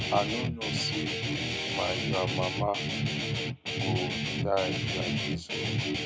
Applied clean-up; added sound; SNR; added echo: none; Guitar; -3 dB; none.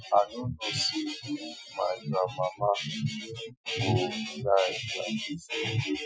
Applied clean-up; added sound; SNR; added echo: classical method Wiener filter.